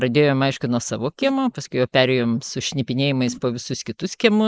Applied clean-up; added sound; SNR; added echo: neural mask model Resemble Enhance denoiser.